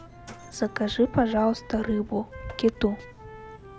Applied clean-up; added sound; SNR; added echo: none; Wind instrument, woodwind instrument + Mechanisms; 16 dB; none.